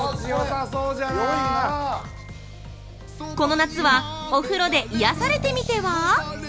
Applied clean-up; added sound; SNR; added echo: none; Accelerating, revving, vroom; 13 dB; none.